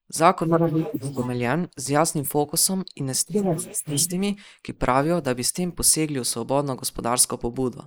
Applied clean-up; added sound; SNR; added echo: neural mask model Resemble Enhance denoiser.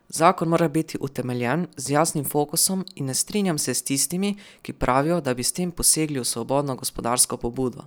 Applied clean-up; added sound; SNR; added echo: none; none; none; none.